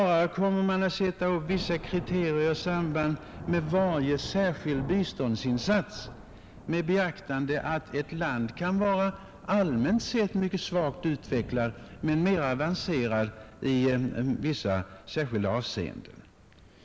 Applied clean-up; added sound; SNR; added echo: none; Thunder / Rain; 16 dB; none.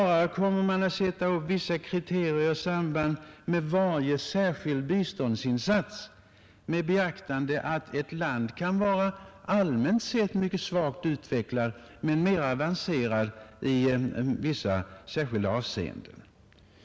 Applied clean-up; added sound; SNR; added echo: none; none; none; none.